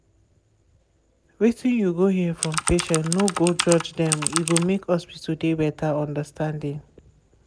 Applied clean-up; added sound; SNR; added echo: none; Computer keyboard; 4 dB; none.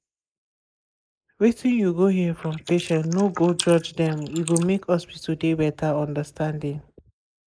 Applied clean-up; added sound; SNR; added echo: neural mask model Resemble Enhance denoiser.